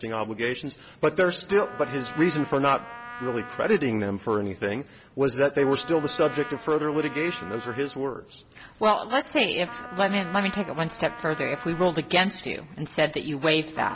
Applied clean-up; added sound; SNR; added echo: none; Trumpet; 16 dB; none.